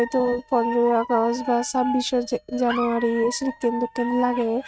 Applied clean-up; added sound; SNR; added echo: neural mask model RNNoise.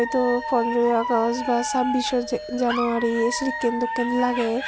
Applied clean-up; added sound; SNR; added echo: none; Alarm / Dog; 6 dB; none.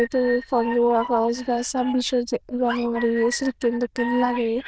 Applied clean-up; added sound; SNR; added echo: neural diffusion model UNIVERSE++.